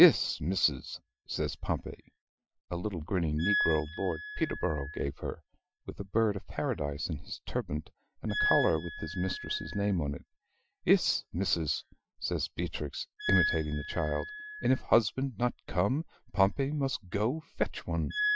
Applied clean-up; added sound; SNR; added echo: classical method Wiener filter.